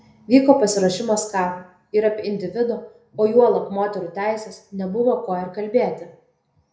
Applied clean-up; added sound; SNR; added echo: none; none; none; reverberation time 0.5 s.